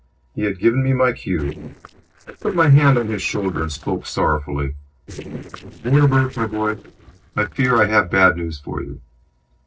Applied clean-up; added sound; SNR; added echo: neural separator model SepFormer DNS4.